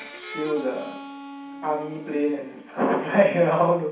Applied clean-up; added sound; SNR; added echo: none; Harmonica; 16 dB; reverberation time 0.6 s.